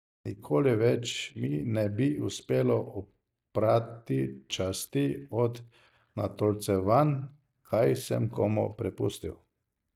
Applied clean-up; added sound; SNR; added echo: neural mask model DeepFilterNet 3.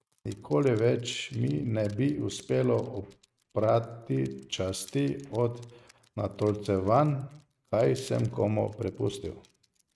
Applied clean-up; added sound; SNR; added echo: neural mask model RNNoise.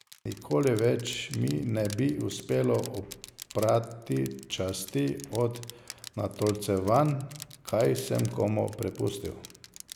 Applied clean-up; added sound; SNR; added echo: none; Crushing; 19 dB; none.